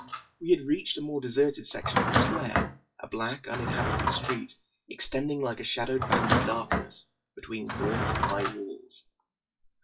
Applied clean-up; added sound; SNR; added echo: classical method WPE with log-MMSE.